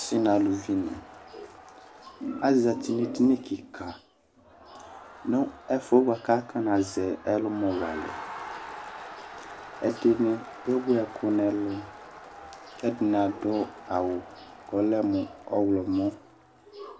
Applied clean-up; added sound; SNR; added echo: none; Crowd; 17 dB; none.